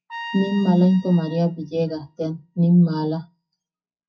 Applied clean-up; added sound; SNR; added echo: classical method WPE with log-MMSE.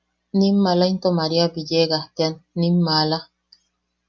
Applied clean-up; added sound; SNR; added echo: none; none; none; none.